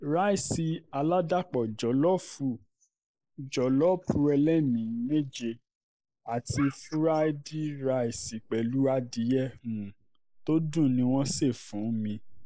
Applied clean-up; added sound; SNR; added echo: neural mask model Resemble Enhance denoiser.